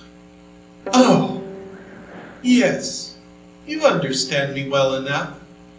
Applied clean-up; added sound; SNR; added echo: none; Guitar; 11 dB; reverberation time 0.6 s.